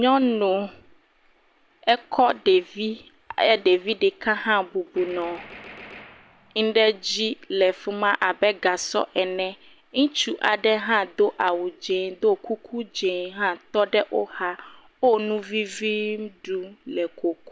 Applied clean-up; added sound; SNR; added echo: none; Gunshot, gunfire; 19 dB; none.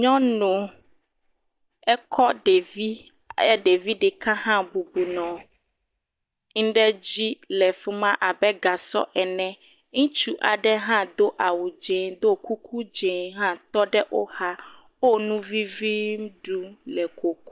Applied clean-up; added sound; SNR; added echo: neural mask model DeepFilterNet 3.